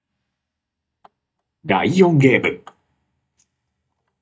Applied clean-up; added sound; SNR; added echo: neural mask model DeepFilterNet 3.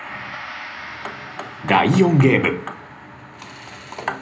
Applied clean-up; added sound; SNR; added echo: none; Gong; 15 dB; reverberation time 0.5 s.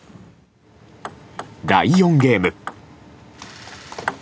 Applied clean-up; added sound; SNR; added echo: none; none; none; none.